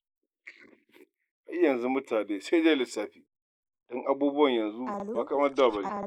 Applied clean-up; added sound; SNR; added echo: neural mask model Resemble Enhance denoiser.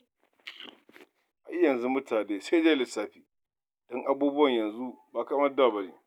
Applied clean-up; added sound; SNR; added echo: none; none; none; none.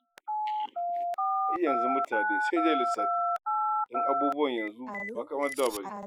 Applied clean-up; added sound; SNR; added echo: classical method Wiener filter.